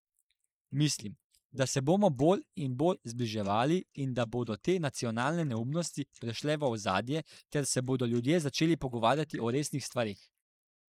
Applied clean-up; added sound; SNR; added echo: neural mask model Resemble Enhance denoiser.